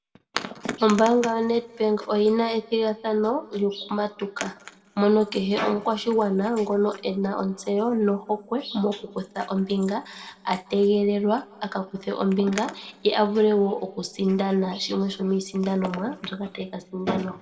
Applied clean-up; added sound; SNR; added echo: none; none; none; reverberation time 1.5 s.